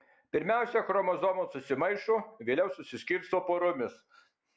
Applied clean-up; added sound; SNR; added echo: none; none; none; none.